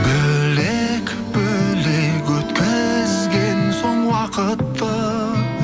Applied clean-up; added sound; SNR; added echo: none; Wind instrument, woodwind instrument; 11 dB; none.